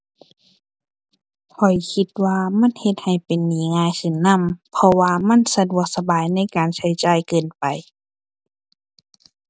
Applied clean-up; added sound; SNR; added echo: none; none; none; none.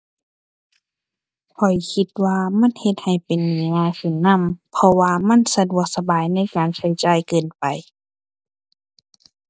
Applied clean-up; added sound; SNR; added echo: neural mask model DeepFilterNet 3.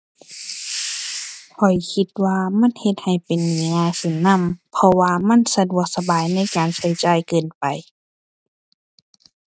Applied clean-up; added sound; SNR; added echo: neural mask model RNNoise.